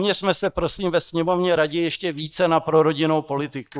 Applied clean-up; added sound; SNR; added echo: neural mask model DeepFilterNet 3.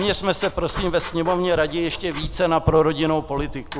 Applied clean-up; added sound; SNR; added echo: none; Car + Writing; 12 dB; none.